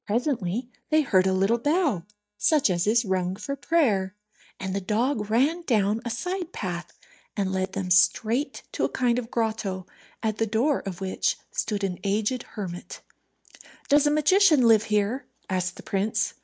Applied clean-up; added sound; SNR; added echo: neural mask model DeepFilterNet 3.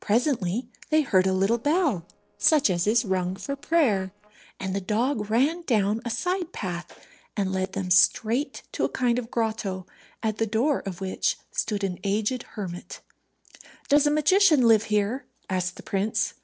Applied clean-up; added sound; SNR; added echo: neural separator model SepFormer DNS4.